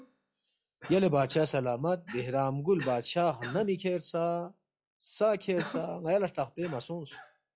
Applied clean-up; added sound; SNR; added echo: classical method log-MMSE.